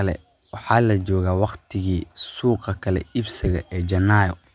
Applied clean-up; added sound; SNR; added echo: none; none; none; none.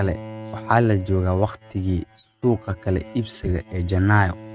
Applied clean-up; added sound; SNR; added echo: neural mask model RNNoise.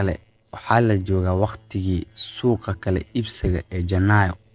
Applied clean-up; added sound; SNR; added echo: neural separator model SepFormer DNS4.